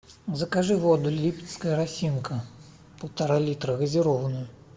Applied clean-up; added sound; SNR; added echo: none; none; none; reverberation time 1.5 s.